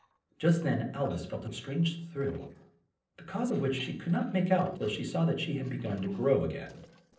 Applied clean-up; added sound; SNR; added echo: neural separator model SepFormer DNS4.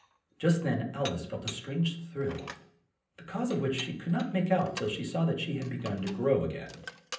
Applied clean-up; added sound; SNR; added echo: none; Dishes, pots, and pans; 16 dB; reverberation time 0.6 s.